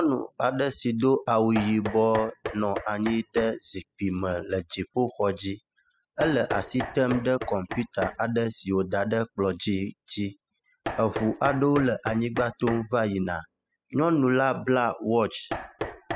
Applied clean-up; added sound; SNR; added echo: classical method spectral subtraction.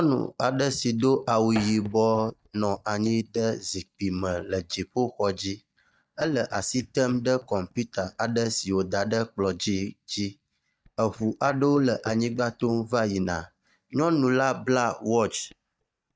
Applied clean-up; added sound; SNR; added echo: neural mask model DeepFilterNet 3.